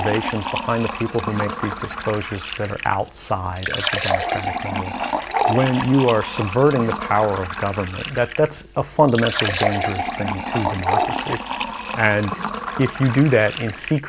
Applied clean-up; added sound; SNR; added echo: none; Fill (with liquid); 4 dB; none.